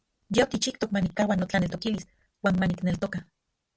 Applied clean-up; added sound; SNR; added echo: none; none; none; none.